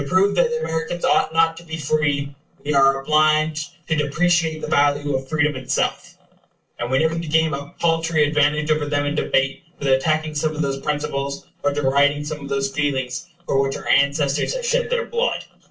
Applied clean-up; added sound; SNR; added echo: none; none; none; reverberation time 0.2 s.